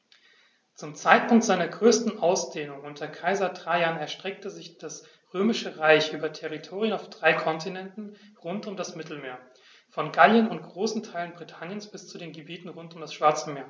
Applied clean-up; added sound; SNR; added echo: none; none; none; none.